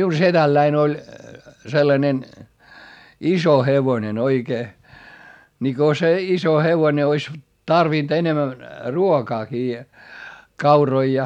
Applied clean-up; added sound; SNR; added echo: none; none; none; none.